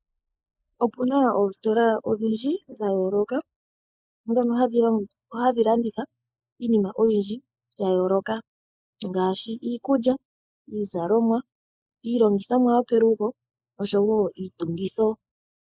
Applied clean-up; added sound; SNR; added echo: neural mask model Resemble Enhance denoiser.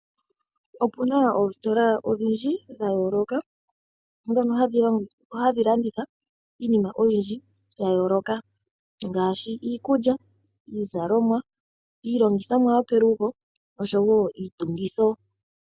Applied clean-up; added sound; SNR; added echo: none; none; none; none.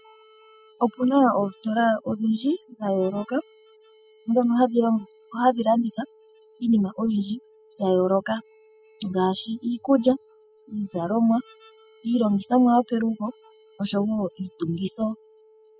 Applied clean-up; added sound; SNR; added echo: classical method spectral subtraction.